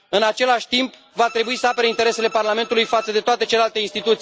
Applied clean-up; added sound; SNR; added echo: none; Bowed string instrument; 19 dB; none.